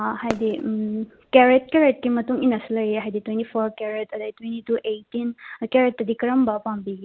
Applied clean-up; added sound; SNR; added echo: none; Fireworks; 14 dB; none.